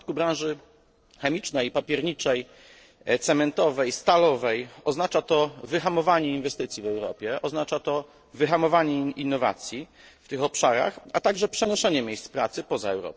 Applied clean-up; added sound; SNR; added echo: neural separator model SepFormer DNS4.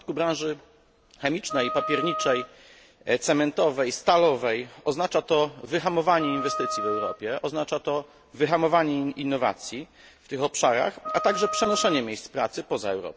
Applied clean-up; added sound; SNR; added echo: none; Wind instrument, woodwind instrument; 7 dB; none.